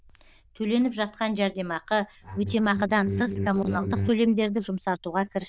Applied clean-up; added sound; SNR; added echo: neural diffusion model UNIVERSE++.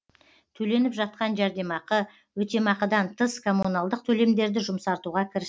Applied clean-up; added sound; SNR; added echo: none; none; none; none.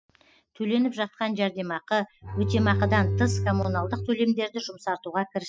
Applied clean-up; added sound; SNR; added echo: classical method spectral subtraction.